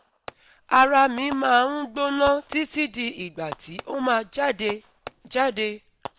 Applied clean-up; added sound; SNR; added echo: none; Fireworks; 19 dB; none.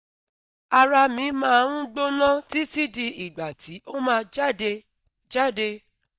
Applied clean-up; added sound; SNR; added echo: neural mask model DeepFilterNet 3.